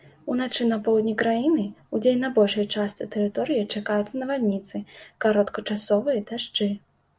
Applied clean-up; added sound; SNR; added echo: none; none; none; none.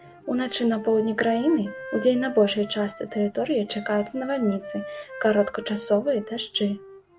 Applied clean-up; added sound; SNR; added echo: none; Wind instrument, woodwind instrument; 15 dB; none.